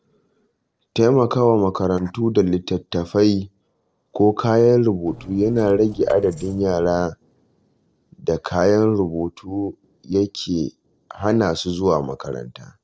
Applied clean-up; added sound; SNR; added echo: neural separator model SepFormer DNS4.